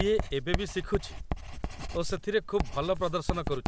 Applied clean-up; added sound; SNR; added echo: none; Writing; 3 dB; none.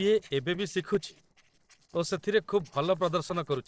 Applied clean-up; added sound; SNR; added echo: neural separator model SepFormer DNS4.